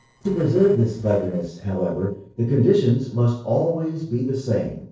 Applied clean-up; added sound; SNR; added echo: neural separator model SepFormer DNS4.